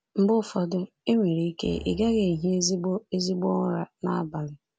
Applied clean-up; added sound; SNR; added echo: none; Drum; 18 dB; none.